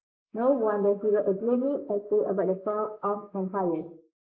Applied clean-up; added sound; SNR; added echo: neural mask model Resemble Enhance denoiser.